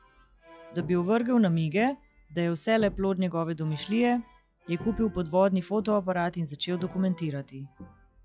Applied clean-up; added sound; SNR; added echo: classical method log-MMSE.